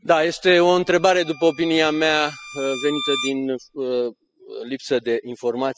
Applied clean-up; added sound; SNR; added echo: classical method spectral subtraction.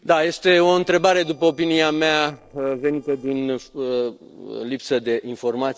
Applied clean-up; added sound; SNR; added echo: neural separator model SepFormer DNS4.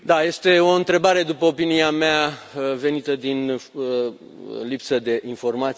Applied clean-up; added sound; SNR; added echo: none; none; none; none.